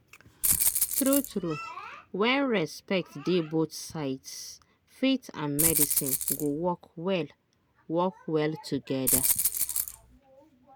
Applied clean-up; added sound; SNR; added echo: none; Rattle (instrument); -4 dB; none.